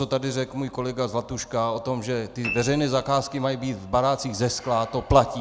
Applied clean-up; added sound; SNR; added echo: none; Piano; 18 dB; none.